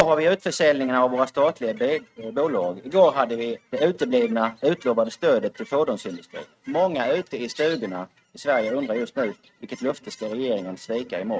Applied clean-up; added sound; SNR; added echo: neural mask model RNNoise.